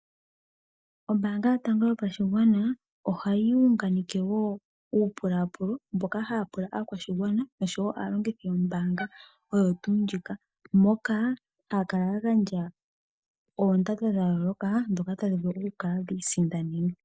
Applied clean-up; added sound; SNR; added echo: neural mask model DeepFilterNet 3.